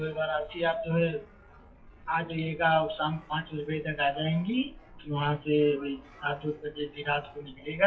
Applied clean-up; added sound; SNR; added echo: classical method WPE with log-MMSE.